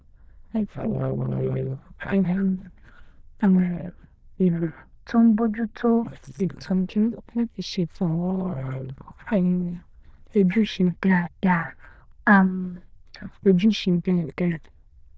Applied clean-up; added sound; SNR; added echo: neural diffusion model UNIVERSE++.